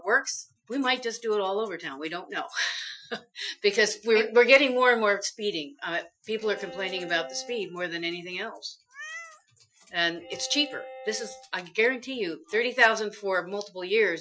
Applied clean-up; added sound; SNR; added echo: classical method Wiener filter.